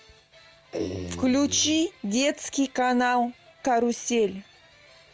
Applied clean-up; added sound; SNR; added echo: none; none; none; none.